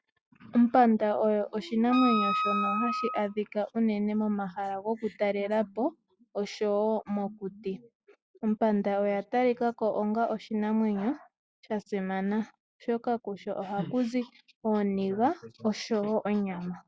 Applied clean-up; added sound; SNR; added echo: classical method log-MMSE.